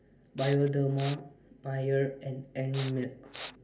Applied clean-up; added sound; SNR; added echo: none; Respiratory sounds; 14 dB; reverberation time 0.3 s.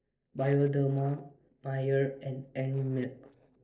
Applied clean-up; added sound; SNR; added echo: neural separator model SepFormer DNS4.